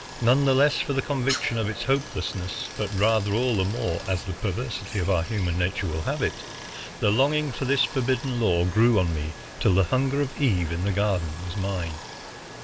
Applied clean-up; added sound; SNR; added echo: none; Stream; 14 dB; none.